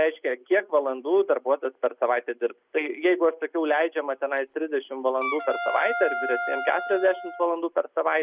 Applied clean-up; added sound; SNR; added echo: none; Wind instrument, woodwind instrument; 7 dB; none.